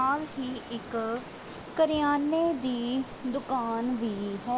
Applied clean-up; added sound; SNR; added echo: none; Stream; 14 dB; none.